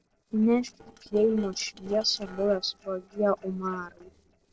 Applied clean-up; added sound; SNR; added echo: neural separator model SepFormer DNS4.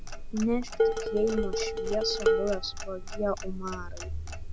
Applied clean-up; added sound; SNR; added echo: none; Clock + Dishes, pots, and pans; -2 dB; none.